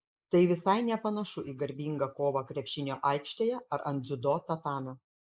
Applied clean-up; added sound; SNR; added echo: neural mask model Resemble Enhance denoiser.